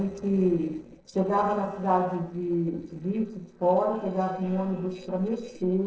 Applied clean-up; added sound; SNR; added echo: neural separator model SepFormer DNS4.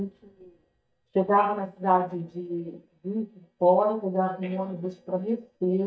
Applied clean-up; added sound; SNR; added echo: neural mask model DeepFilterNet 3.